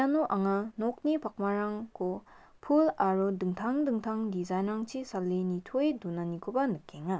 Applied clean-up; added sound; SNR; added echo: none; none; none; none.